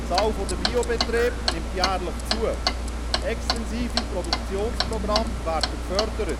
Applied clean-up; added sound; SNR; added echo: none; Clock; -2 dB; none.